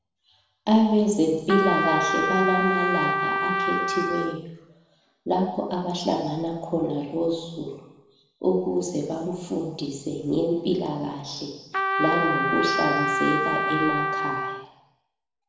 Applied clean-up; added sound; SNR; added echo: none; Trumpet; -1 dB; reverberation time 1.0 s.